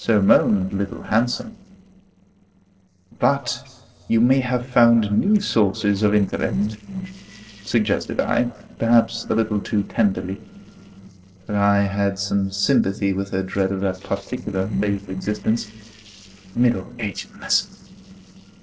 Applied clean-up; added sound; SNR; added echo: neural separator model SepFormer DNS4.